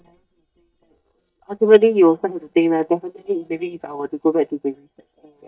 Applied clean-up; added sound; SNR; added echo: neural mask model DeepFilterNet 3.